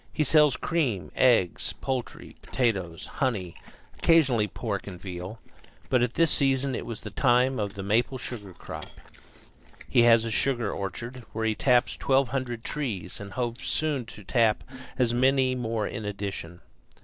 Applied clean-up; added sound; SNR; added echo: neural separator model SepFormer DNS4.